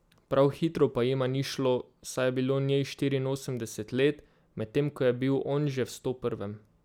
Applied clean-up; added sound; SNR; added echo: none; none; none; none.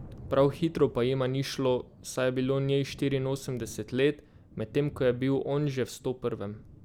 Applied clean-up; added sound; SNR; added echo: none; Thunder; 19 dB; none.